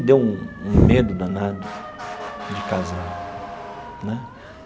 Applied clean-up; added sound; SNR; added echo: none; Motor vehicle (road) / Siren; 13 dB; none.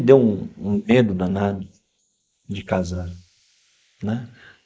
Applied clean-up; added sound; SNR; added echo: neural mask model Resemble Enhance denoiser.